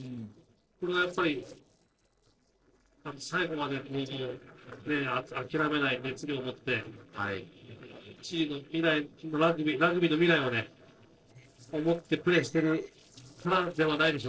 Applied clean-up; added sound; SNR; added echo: neural separator model SepFormer DNS4.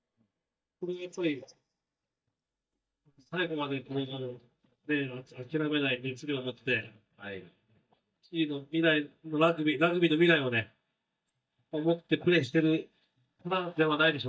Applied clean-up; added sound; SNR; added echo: neural mask model DeepFilterNet 3.